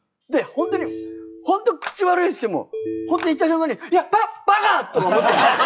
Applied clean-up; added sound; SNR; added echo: classical method log-MMSE.